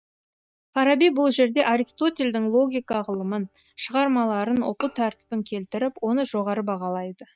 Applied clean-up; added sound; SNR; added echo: neural mask model DeepFilterNet 3.